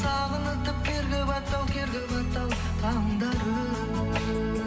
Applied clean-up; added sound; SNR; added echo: none; none; none; reverberation time 2.6 s.